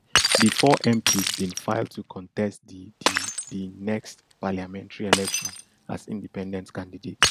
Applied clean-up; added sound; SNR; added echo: none; Shatter; 0 dB; none.